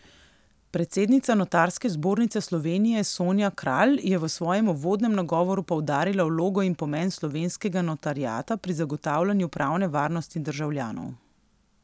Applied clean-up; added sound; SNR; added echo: none; none; none; none.